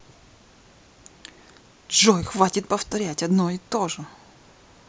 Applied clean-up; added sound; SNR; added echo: none; none; none; none.